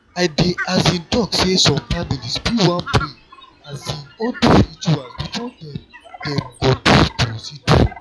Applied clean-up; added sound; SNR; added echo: classical method log-MMSE.